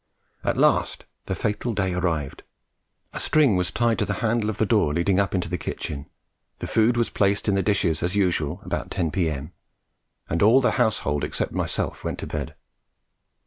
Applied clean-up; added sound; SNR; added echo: none; none; none; none.